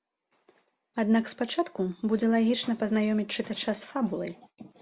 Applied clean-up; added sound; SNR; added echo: none; none; none; none.